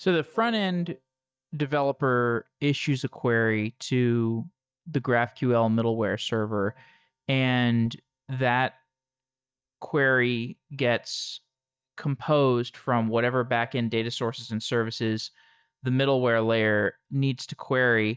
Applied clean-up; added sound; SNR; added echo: neural mask model DeepFilterNet 3.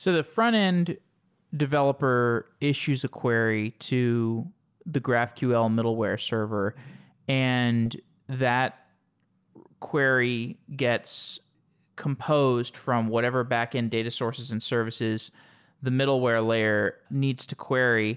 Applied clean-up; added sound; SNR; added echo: none; none; none; none.